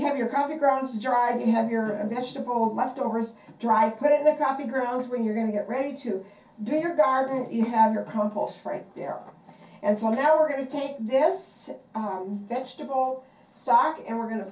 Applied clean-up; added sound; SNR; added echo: none; none; none; reverberation time 0.3 s.